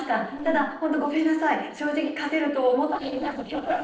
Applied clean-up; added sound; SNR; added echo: neural separator model SepFormer DNS4.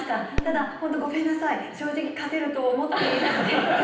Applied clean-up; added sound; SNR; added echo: none; Fireworks; 13 dB; reverberation time 0.9 s.